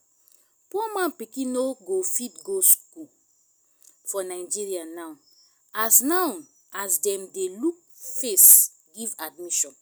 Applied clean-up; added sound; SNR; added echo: none; none; none; none.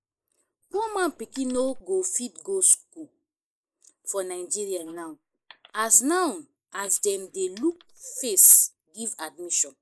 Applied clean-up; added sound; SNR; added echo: neural mask model Resemble Enhance denoiser.